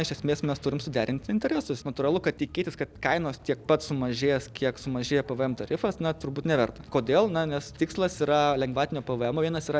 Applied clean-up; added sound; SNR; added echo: none; none; none; none.